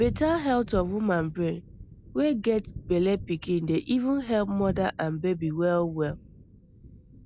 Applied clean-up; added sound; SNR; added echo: none; Thunder; 15 dB; none.